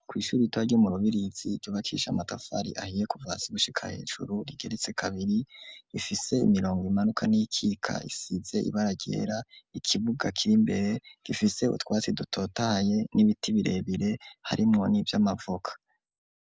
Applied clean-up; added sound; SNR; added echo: none; none; none; none.